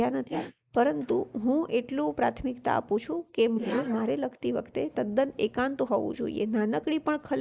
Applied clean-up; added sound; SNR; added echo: neural mask model Resemble Enhance denoiser.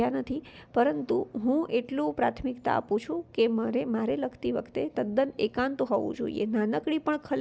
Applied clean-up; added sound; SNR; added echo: none; none; none; none.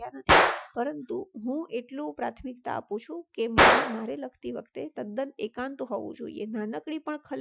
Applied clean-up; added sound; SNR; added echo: classical method Wiener filter.